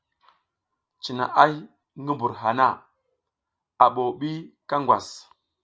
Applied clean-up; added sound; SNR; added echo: none; none; none; none.